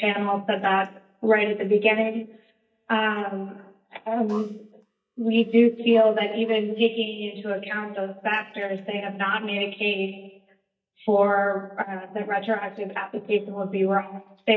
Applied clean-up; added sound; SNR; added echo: neural mask model DeepFilterNet 3.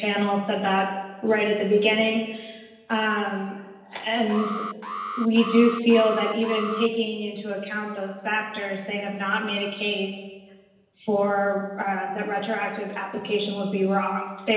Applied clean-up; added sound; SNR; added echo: none; Alarm; 9 dB; reverberation time 1.0 s.